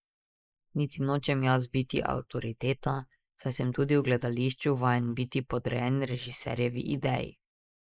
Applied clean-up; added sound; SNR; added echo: neural mask model Resemble Enhance denoiser.